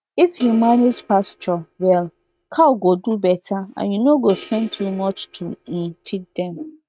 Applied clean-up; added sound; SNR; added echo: neural mask model RNNoise.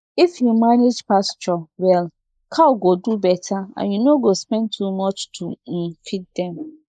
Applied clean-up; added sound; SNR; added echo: neural mask model Resemble Enhance denoiser.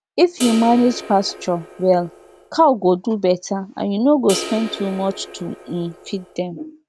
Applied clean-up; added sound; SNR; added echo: none; Crash cymbal; 13 dB; none.